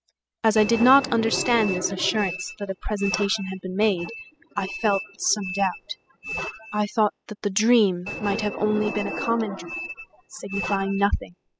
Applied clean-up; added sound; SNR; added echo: classical method spectral subtraction.